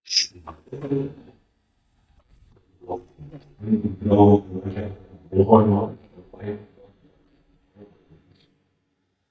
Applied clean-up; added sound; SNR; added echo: neural mask model DeepFilterNet 3.